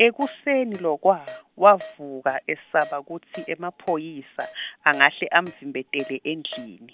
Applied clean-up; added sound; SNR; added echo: none; Keyboard (musical); 20 dB; none.